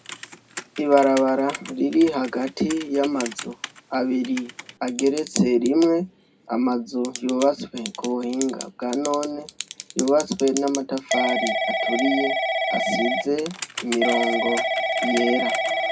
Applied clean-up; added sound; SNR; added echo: none; Telephone / Typing; 5 dB; reverberation time 0.2 s.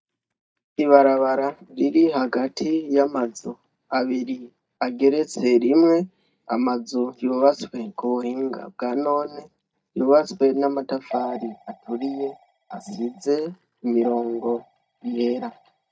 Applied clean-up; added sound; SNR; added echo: neural mask model DeepFilterNet 3.